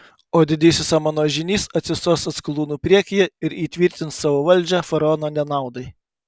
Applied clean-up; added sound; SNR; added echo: none; none; none; none.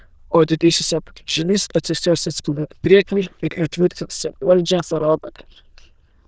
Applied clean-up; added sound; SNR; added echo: neural diffusion model UNIVERSE++.